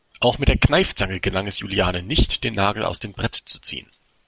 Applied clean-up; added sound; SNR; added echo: none; none; none; none.